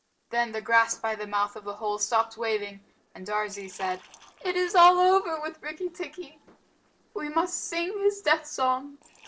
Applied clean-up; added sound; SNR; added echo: neural separator model SepFormer DNS4.